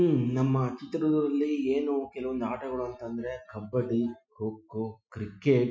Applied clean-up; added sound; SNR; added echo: classical method Wiener filter.